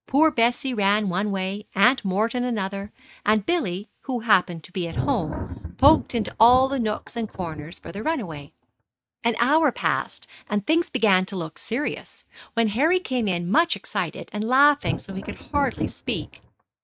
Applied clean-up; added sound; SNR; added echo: neural mask model RNNoise.